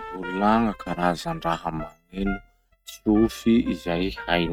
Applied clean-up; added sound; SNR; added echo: neural mask model RNNoise.